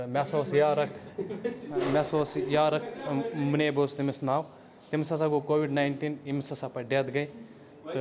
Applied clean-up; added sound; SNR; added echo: none; Dog; 19 dB; none.